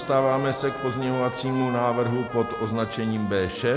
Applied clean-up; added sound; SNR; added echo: none; Trumpet; 12 dB; none.